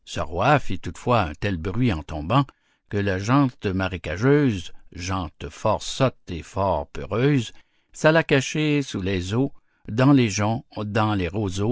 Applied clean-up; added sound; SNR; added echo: none; none; none; none.